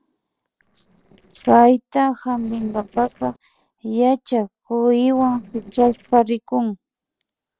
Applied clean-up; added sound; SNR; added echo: neural separator model SepFormer DNS4.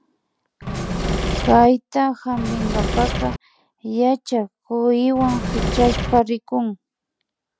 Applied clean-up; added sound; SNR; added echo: none; Engine / Mechanisms; 2 dB; none.